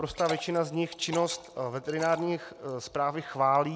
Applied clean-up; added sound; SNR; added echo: none; Liquid; 15 dB; none.